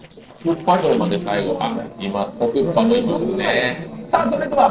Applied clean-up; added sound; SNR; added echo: neural separator model SepFormer DNS4.